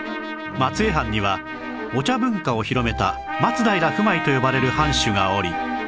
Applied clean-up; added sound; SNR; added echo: none; Trumpet; 8 dB; none.